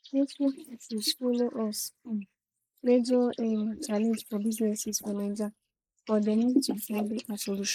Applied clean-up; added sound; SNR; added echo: neural mask model Resemble Enhance denoiser.